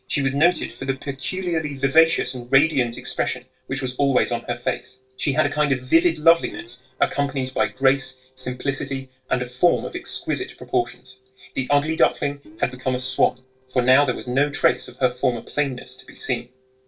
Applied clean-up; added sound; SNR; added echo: neural separator model SepFormer DNS4.